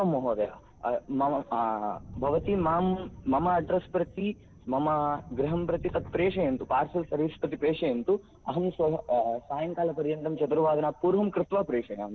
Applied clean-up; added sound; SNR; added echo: none; Thunder; 19 dB; none.